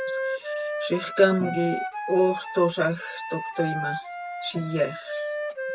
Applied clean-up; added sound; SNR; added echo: none; Wind instrument, woodwind instrument; 5 dB; none.